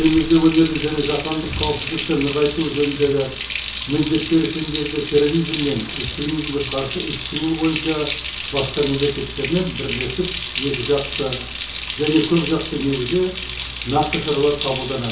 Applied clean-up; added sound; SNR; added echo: none; Water tap, faucet; 7 dB; reverberation time 0.6 s.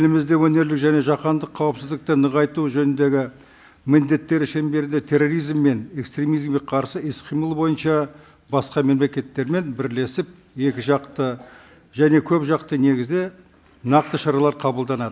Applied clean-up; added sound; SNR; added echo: none; none; none; none.